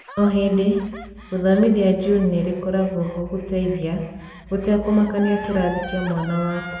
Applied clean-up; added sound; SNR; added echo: none; Gasp; 17 dB; reverberation time 1.1 s.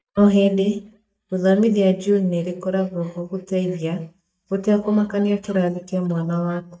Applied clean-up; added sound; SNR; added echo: neural mask model DeepFilterNet 3.